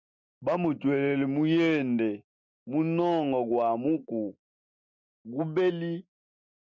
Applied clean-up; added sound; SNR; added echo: none; none; none; none.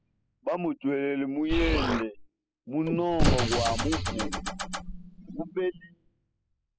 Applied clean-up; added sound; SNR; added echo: classical method spectral subtraction.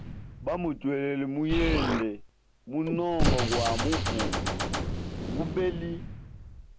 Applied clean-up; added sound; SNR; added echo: none; Gunshot, gunfire + Explosion; 0 dB; none.